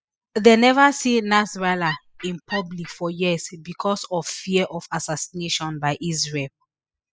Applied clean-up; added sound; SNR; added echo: classical method spectral subtraction.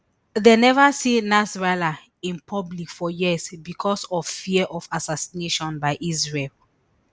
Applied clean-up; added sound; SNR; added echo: none; none; none; none.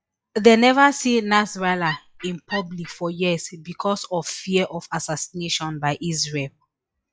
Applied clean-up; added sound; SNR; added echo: classical method log-MMSE.